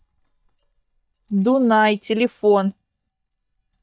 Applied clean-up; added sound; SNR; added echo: neural mask model DeepFilterNet 3.